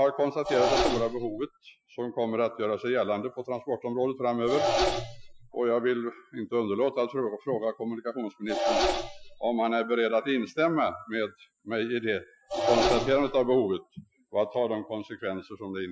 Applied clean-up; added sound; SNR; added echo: classical method Wiener filter.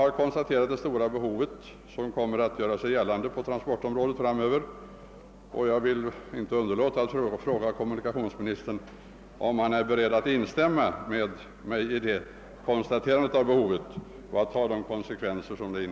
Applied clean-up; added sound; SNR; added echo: none; none; none; none.